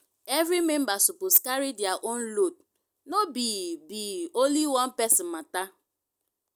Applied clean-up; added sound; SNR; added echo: none; none; none; none.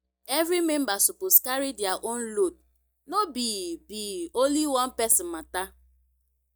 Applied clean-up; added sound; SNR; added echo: neural mask model DeepFilterNet 3.